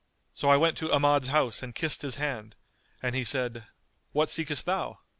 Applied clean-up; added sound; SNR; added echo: none; none; none; none.